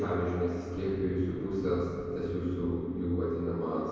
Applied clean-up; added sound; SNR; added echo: none; Boom; 14 dB; reverberation time 2.2 s.